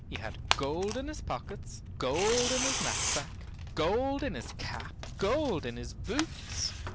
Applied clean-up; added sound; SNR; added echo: none; Tearing; 2 dB; none.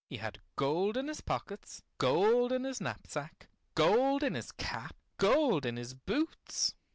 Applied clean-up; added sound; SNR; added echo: none; none; none; none.